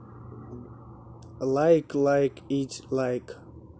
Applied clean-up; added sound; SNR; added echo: none; none; none; none.